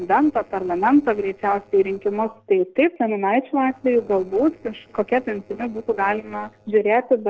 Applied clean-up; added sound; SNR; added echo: neural separator model SepFormer DNS4.